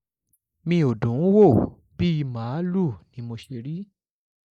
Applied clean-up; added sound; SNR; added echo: neural mask model Resemble Enhance denoiser.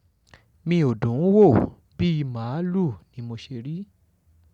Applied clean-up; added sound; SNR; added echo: none; none; none; none.